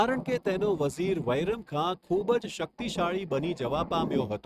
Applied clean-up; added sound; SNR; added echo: neural mask model RNNoise.